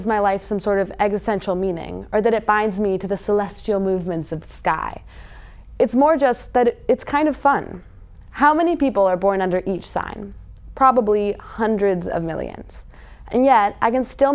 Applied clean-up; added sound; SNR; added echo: none; none; none; none.